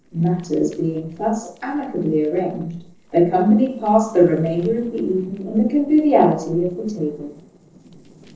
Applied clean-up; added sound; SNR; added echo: neural separator model SepFormer DNS4.